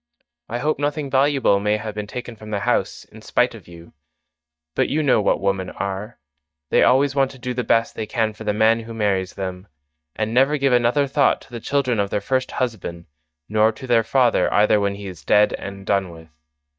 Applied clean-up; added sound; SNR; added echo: neural mask model DeepFilterNet 3.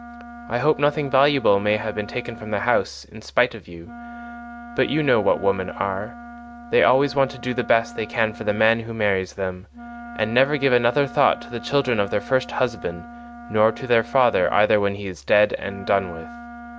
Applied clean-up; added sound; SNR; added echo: none; Wind instrument, woodwind instrument; 16 dB; none.